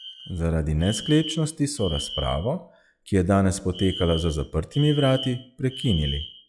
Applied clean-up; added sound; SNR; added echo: classical method log-MMSE.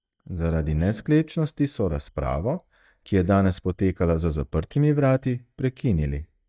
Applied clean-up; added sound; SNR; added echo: neural mask model DeepFilterNet 3.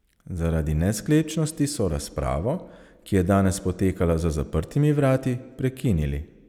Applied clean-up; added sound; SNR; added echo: none; none; none; none.